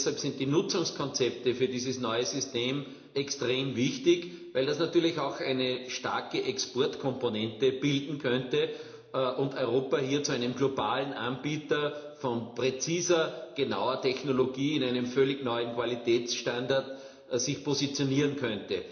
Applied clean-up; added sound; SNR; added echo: none; none; none; reverberation time 0.8 s.